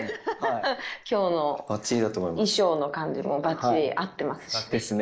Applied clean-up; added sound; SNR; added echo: neural mask model Resemble Enhance denoiser.